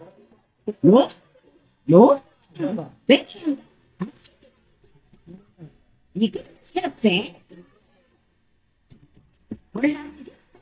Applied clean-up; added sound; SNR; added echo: neural mask model DeepFilterNet 3.